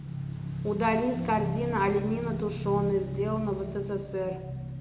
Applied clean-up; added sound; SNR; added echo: none; Motorcycle / Engine; 5 dB; reverberation time 0.6 s.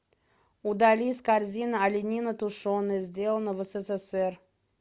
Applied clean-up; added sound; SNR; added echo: none; none; none; none.